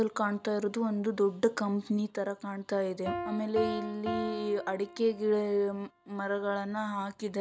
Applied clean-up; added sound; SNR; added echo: none; Piano; 12 dB; none.